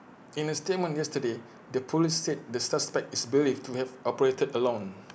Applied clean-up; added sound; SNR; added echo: none; none; none; none.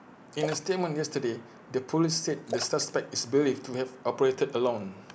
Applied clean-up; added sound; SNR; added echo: none; Splash, splatter; 14 dB; none.